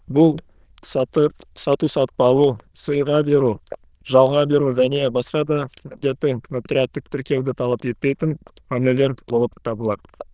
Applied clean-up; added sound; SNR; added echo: neural diffusion model UNIVERSE++.